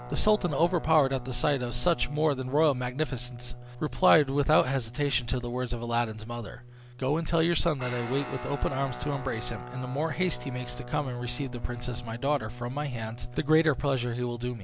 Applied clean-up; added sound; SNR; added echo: none; Guitar; 14 dB; none.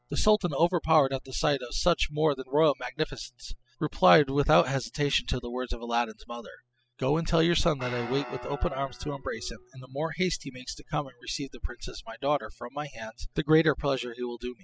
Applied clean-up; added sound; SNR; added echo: classical method spectral subtraction.